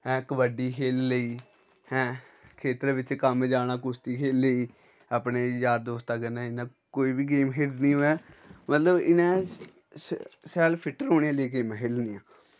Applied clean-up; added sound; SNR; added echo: none; none; none; none.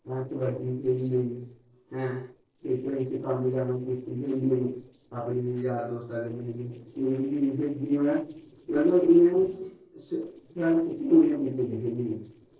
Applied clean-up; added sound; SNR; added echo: neural separator model SepFormer DNS4.